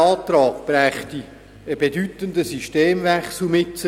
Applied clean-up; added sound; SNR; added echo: none; none; none; none.